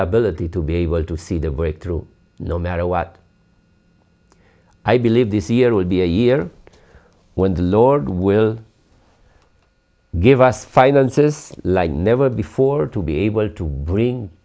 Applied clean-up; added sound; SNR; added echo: none; none; none; none.